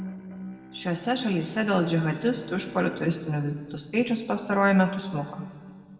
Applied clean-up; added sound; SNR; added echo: none; Bowed string instrument; 17 dB; reverberation time 1.8 s.